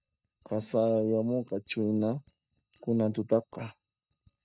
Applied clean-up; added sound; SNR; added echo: neural mask model DeepFilterNet 3.